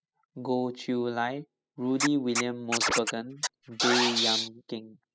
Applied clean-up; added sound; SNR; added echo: classical method spectral subtraction.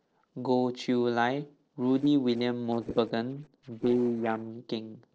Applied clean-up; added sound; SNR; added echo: neural separator model SepFormer DNS4.